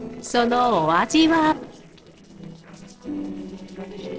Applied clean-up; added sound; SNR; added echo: neural separator model SepFormer DNS4.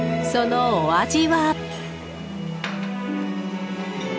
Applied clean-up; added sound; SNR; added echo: none; none; none; none.